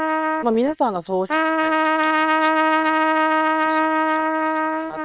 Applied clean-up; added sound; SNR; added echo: neural separator model SepFormer WHAM!.